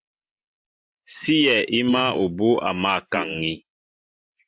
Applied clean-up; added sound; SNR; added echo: neural mask model Resemble Enhance denoiser.